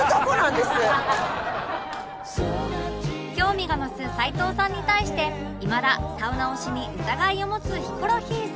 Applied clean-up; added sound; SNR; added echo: none; none; none; none.